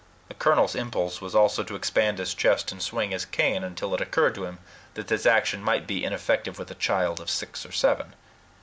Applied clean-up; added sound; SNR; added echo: none; none; none; none.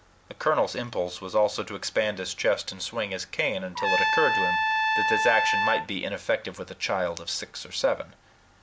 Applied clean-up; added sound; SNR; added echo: none; Trumpet; -3 dB; none.